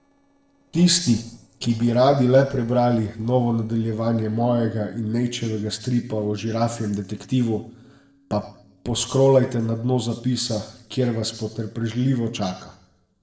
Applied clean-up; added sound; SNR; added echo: neural separator model SepFormer DNS4.